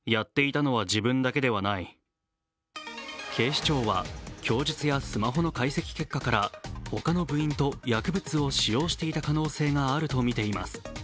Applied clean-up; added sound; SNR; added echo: none; none; none; none.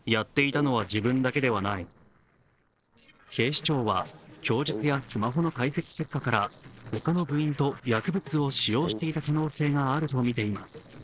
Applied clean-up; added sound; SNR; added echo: neural separator model SepFormer DNS4.